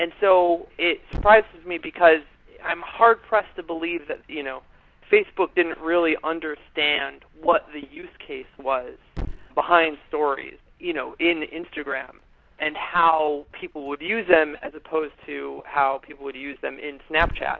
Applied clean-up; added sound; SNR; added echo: none; Thump, thud; 18 dB; none.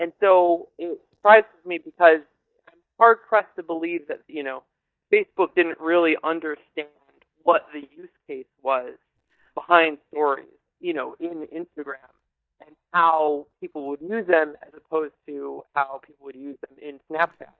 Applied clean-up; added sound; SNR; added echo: neural mask model DeepFilterNet 3.